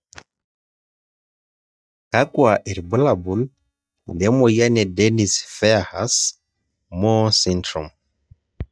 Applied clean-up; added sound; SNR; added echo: neural mask model DeepFilterNet 3.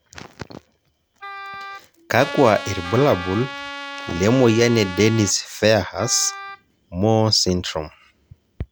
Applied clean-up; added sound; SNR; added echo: none; Trumpet + Wind instrument, woodwind instrument; 12 dB; none.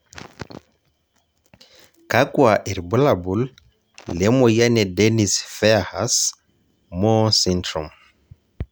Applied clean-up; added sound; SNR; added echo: none; none; none; none.